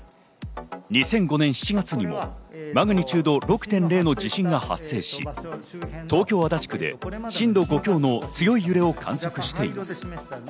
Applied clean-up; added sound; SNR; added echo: none; none; none; none.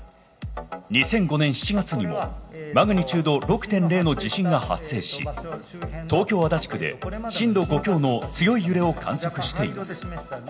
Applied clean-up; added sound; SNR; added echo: none; none; none; reverberation time 1.0 s.